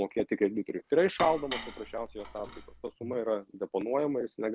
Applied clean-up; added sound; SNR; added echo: none; Dishes, pots, and pans; 11 dB; none.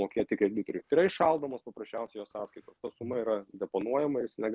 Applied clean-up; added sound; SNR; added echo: none; none; none; none.